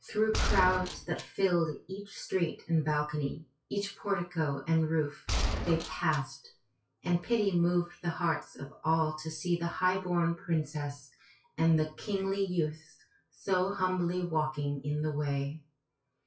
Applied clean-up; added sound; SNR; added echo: classical method WPE with log-MMSE.